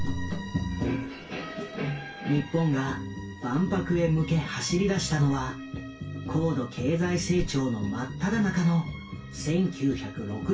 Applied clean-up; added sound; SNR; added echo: none; Cricket; 16 dB; reverberation time 0.2 s.